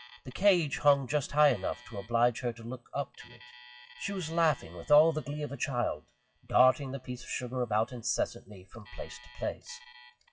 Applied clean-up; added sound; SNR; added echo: classical method WPE with log-MMSE.